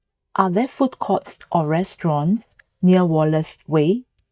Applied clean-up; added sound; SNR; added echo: neural mask model DeepFilterNet 3.